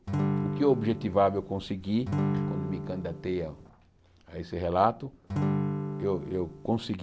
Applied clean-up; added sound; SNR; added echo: none; Acoustic guitar / Strum; 2 dB; none.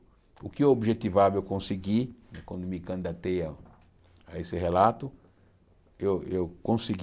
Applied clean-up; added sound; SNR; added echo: none; none; none; none.